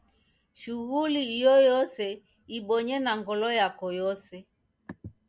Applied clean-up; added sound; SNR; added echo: none; none; none; none.